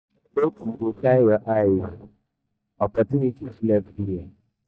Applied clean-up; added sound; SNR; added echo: neural mask model DeepFilterNet 3.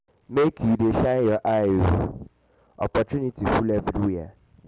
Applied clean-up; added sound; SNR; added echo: none; none; none; none.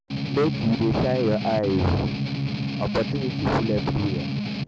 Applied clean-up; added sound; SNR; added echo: none; Strum; 2 dB; none.